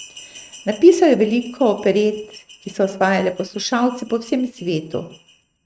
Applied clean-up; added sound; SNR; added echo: neural mask model RNNoise.